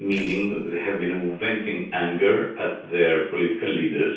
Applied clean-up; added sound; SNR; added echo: neural separator model SepFormer DNS4.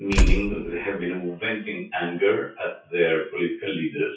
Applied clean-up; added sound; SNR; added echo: classical method WPE with log-MMSE.